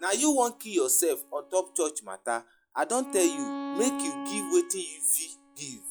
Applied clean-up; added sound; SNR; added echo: classical method log-MMSE.